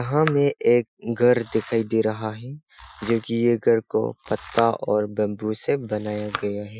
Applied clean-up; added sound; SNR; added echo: classical method Wiener filter.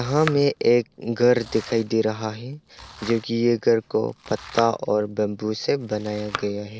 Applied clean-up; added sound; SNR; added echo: none; Domestic sounds, home sounds; 17 dB; none.